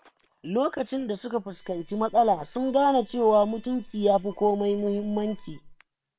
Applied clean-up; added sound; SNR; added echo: neural separator model SepFormer WHAM!.